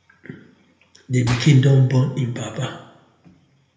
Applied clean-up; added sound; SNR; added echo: none; Gunshot, gunfire; 17 dB; reverberation time 0.7 s.